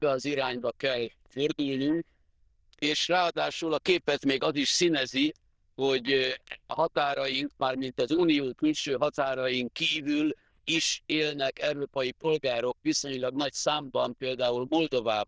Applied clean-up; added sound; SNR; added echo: neural diffusion model UNIVERSE++.